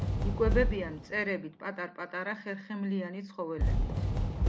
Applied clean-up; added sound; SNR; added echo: none; Fireworks; -2 dB; none.